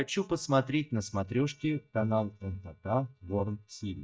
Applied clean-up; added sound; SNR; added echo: neural mask model DeepFilterNet 3.